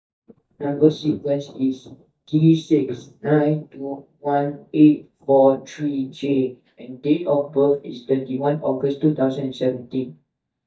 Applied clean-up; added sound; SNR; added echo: neural mask model DeepFilterNet 3.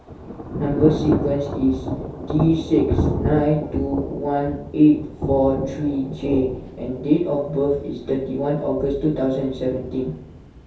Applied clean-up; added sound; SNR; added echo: none; Thunder / Rain; 6 dB; reverberation time 0.6 s.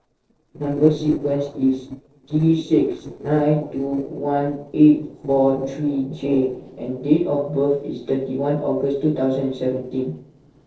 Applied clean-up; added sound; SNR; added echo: neural separator model SepFormer DNS4.